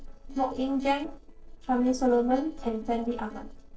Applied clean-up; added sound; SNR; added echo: neural separator model SepFormer DNS4.